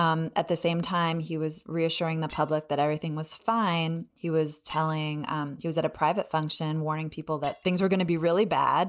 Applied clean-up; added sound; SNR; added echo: none; Shatter; 16 dB; none.